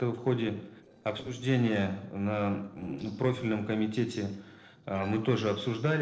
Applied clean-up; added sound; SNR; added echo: neural separator model SepFormer DNS4.